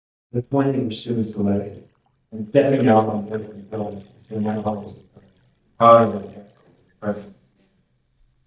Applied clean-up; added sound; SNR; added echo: neural mask model DeepFilterNet 3.